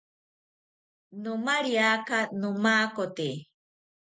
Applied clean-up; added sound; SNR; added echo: none; none; none; none.